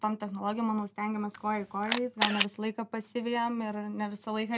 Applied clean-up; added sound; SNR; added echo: none; Camera; -1 dB; none.